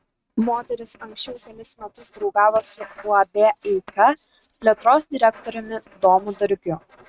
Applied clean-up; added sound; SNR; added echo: neural mask model RNNoise.